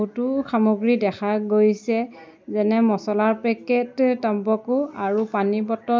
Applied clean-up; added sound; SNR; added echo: none; none; none; none.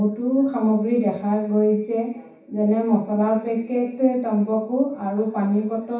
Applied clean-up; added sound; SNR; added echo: none; none; none; reverberation time 0.7 s.